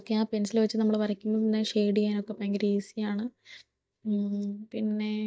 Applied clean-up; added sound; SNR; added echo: neural mask model DeepFilterNet 3.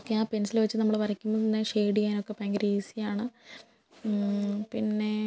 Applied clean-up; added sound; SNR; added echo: none; none; none; none.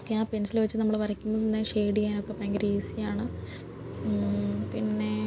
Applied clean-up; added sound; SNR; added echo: none; Car passing by; 10 dB; none.